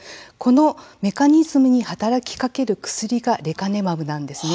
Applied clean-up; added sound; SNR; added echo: none; none; none; none.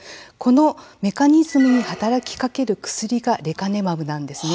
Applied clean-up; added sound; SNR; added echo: none; Squeak; 17 dB; none.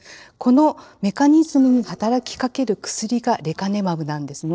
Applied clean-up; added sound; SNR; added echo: neural separator model SepFormer DNS4.